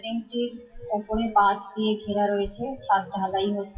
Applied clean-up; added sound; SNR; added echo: classical method WPE with log-MMSE.